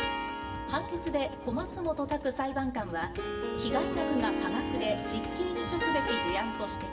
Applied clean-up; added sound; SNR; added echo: none; Harp; 1 dB; reverberation time 1.3 s.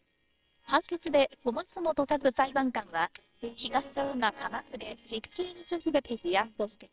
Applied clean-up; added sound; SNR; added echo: neural separator model SepFormer WHAMR!.